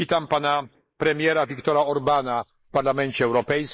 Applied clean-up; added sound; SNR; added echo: neural mask model Resemble Enhance denoiser.